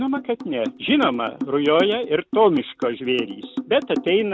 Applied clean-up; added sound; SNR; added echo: none; Drum; 11 dB; none.